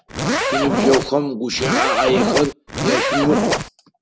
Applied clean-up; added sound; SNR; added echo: none; Zipper (clothing); -1 dB; none.